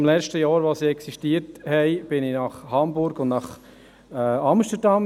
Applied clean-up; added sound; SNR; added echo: none; none; none; none.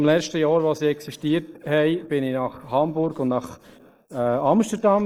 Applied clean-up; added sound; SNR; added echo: neural mask model Resemble Enhance denoiser.